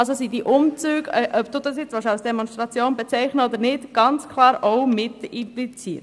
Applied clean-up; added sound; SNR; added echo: none; none; none; none.